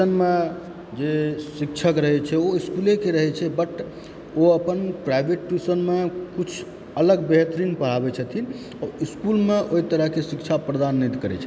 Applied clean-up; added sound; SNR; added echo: none; none; none; none.